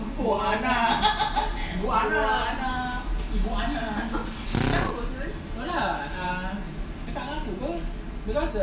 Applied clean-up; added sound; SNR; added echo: none; Drill; 1 dB; reverberation time 0.3 s.